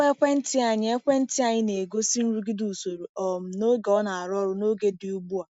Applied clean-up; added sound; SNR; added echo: none; none; none; none.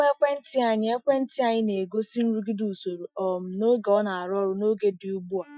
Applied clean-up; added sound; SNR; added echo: classical method Wiener filter.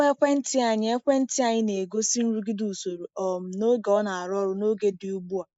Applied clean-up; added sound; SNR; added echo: neural mask model Resemble Enhance denoiser.